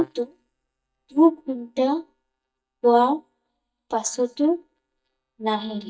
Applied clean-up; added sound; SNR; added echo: neural mask model DeepFilterNet 3.